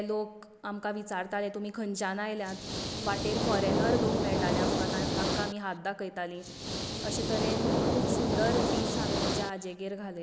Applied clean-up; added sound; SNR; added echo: none; Hiss; -4 dB; none.